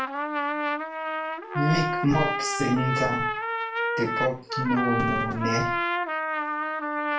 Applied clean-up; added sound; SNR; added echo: none; Trumpet; -1 dB; reverberation time 0.3 s.